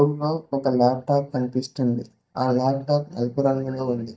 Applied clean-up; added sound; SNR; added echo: neural mask model DeepFilterNet 3.